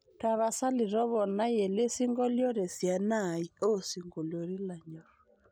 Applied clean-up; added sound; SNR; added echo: none; none; none; none.